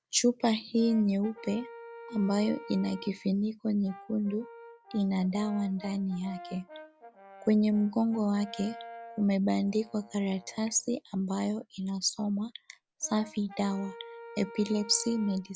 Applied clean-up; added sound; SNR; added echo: none; Brass instrument; 18 dB; none.